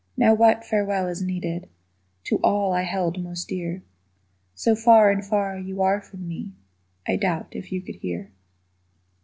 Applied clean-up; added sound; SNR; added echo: none; none; none; none.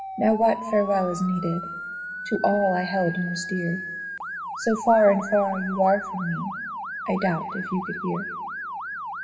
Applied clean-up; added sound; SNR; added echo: none; Motor vehicle (road) / Siren; 8 dB; reverberation time 2.4 s.